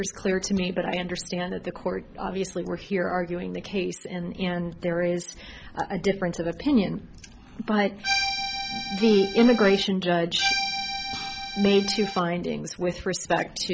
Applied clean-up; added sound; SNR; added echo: none; Accordion; 4 dB; none.